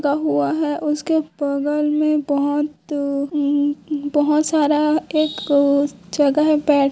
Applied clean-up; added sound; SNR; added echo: none; none; none; none.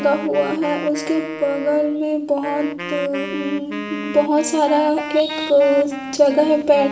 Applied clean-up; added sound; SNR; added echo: none; Wind instrument, woodwind instrument; 11 dB; reverberation time 0.6 s.